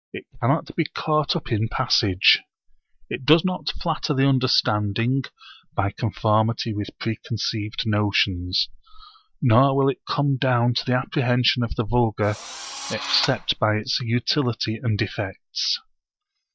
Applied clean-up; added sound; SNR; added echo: neural mask model DeepFilterNet 3.